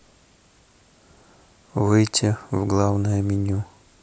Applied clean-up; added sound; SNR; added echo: none; none; none; none.